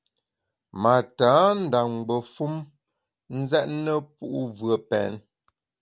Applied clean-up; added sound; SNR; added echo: none; none; none; none.